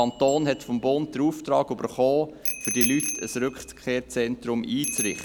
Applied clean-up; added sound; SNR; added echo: none; Bicycle bell; 8 dB; none.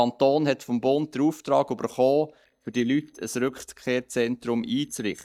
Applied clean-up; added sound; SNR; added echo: neural mask model DeepFilterNet 3.